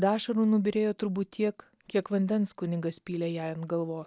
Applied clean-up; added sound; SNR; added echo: none; none; none; none.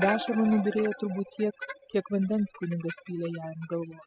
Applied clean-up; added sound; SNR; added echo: classical method spectral subtraction.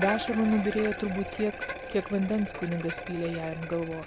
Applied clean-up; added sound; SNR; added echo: none; Bicycle; 8 dB; none.